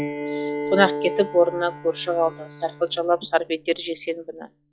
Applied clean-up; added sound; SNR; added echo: classical method log-MMSE.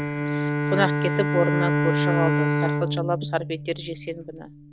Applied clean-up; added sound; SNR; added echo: none; Bowed string instrument; -4 dB; none.